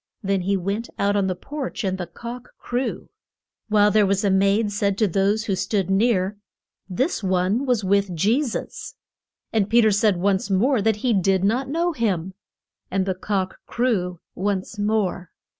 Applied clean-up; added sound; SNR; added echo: none; none; none; none.